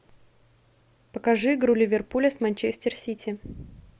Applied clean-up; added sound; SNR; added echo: none; none; none; none.